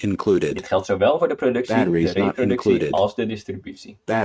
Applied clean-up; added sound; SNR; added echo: neural mask model RNNoise.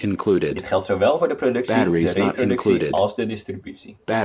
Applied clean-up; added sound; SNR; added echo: none; Breathing; 0 dB; none.